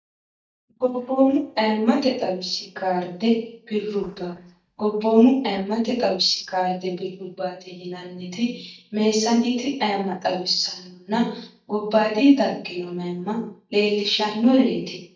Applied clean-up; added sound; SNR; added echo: neural mask model DeepFilterNet 3.